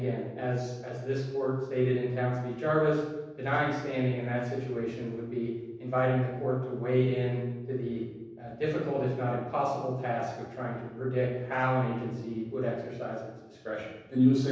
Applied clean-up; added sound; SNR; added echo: none; none; none; reverberation time 1.1 s.